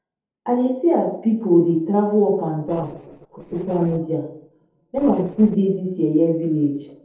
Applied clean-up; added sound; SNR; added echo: neural separator model SepFormer DNS4.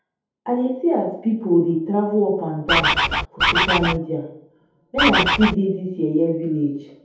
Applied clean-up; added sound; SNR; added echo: none; Bird; -3 dB; reverberation time 0.7 s.